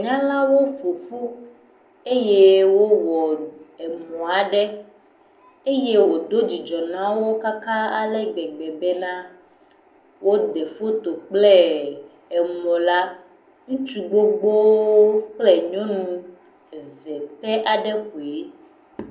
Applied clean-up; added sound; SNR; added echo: none; none; none; reverberation time 0.5 s.